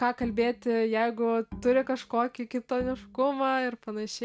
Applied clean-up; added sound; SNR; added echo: none; Bowed string instrument; 19 dB; none.